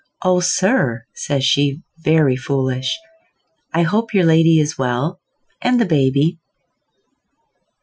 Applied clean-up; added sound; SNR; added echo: classical method Wiener filter.